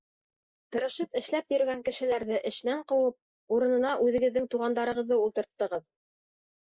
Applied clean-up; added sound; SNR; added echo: neural mask model Resemble Enhance denoiser.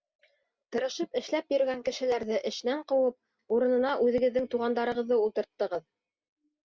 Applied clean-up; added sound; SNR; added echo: none; none; none; none.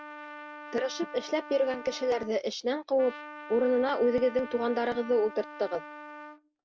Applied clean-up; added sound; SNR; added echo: none; Trumpet; 15 dB; none.